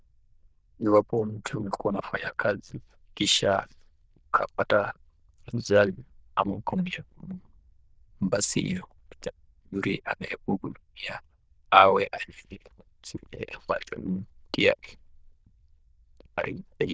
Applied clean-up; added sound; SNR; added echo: neural diffusion model UNIVERSE++.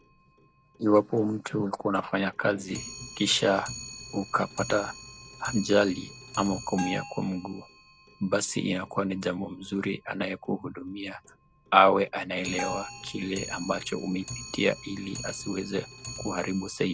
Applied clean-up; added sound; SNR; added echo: none; Clock + Bell; 14 dB; none.